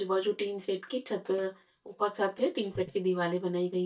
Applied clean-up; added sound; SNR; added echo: neural mask model DeepFilterNet 3.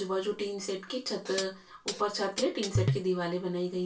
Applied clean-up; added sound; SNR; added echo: none; Hi-hat; 2 dB; reverberation time 0.3 s.